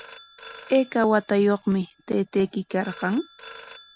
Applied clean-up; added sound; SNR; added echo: none; Telephone; 12 dB; none.